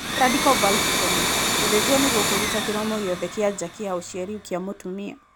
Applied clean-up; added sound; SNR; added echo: none; Domestic sounds, home sounds; 0 dB; none.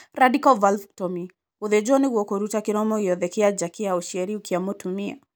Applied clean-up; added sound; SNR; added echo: none; none; none; none.